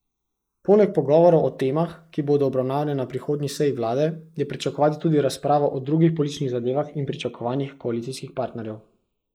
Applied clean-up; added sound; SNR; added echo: neural mask model Resemble Enhance denoiser.